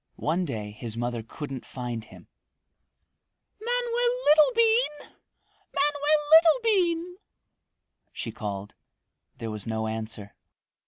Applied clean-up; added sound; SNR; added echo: none; none; none; none.